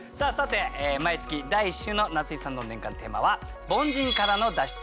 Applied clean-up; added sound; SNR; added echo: none; none; none; none.